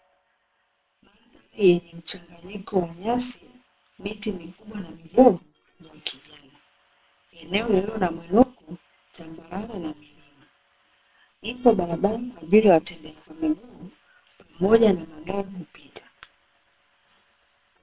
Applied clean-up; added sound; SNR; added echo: neural separator model SepFormer WHAM!.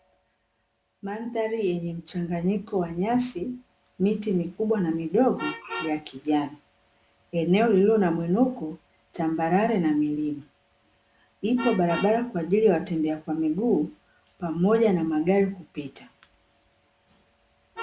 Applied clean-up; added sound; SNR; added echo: none; Vehicle horn, car horn, honking; 19 dB; none.